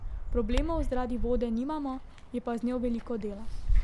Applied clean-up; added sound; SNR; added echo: none; Bird; -2 dB; none.